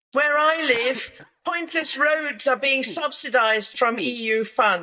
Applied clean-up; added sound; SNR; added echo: neural mask model DeepFilterNet 3.